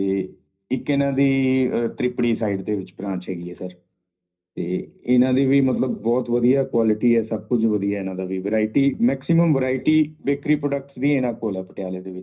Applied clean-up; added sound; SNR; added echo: none; none; none; reverberation time 0.4 s.